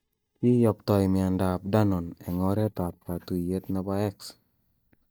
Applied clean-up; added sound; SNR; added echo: neural mask model DeepFilterNet 3.